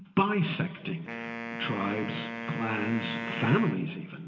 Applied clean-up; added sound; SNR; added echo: none; Wind instrument, woodwind instrument; 8 dB; reverberation time 3.0 s.